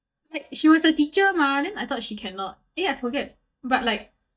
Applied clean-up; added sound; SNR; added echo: neural mask model DeepFilterNet 3.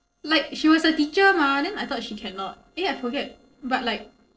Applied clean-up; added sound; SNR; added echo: neural separator model SepFormer DNS4.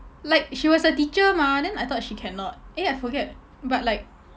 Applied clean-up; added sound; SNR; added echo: none; none; none; none.